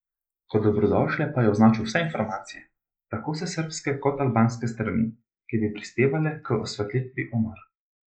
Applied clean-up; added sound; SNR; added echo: neural mask model Resemble Enhance denoiser.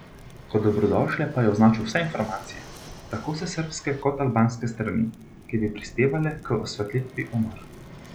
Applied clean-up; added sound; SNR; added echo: none; Fixed-wing aircraft, airplane + Fire; 18 dB; none.